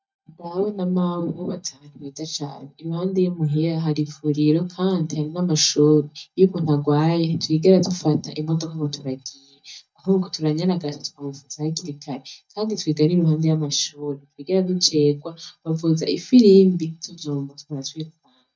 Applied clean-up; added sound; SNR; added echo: neural mask model DeepFilterNet 3.